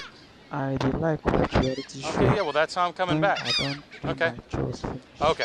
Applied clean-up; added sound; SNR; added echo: none; Gull, seagull; 1 dB; none.